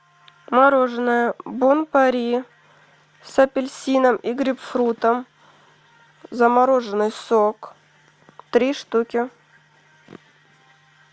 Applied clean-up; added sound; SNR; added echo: none; none; none; none.